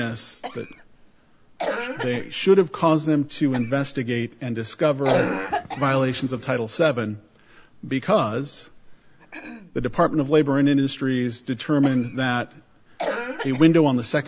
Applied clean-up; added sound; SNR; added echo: none; Cough; 10 dB; none.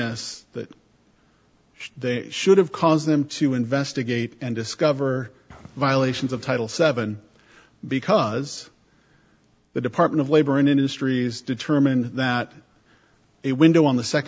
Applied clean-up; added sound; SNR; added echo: none; none; none; none.